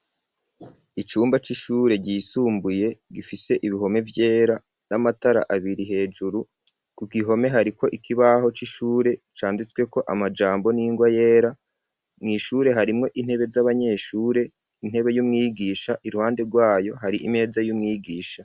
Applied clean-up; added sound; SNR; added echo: none; none; none; none.